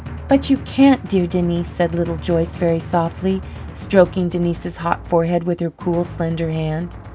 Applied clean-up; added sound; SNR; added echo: none; Drum; 13 dB; none.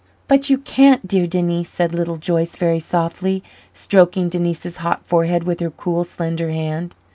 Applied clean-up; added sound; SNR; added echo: none; none; none; none.